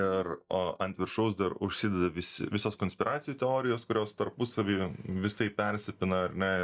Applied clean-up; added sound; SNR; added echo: neural mask model DeepFilterNet 3.